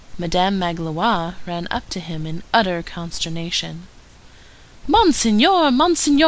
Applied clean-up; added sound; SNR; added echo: none; none; none; none.